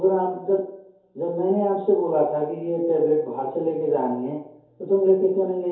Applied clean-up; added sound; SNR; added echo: none; none; none; reverberation time 2.4 s.